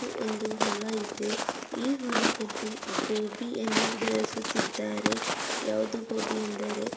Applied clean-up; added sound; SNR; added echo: none; Walk, footsteps; 0 dB; reverberation time 0.6 s.